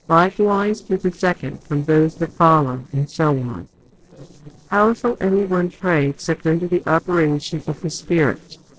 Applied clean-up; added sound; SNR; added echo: neural separator model SepFormer DNS4.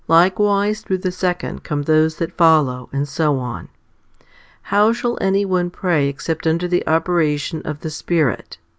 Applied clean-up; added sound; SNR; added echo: none; none; none; none.